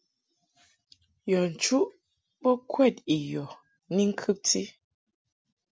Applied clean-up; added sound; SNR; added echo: none; none; none; none.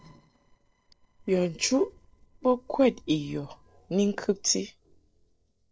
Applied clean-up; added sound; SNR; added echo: neural separator model SepFormer DNS4.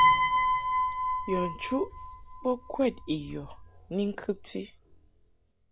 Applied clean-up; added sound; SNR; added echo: none; Piano; -3 dB; none.